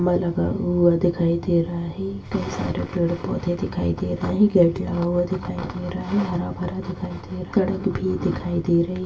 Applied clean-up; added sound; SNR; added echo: none; none; none; reverberation time 0.2 s.